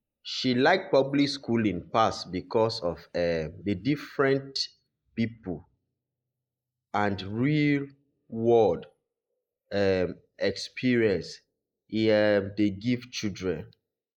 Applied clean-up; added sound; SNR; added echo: neural mask model Resemble Enhance denoiser.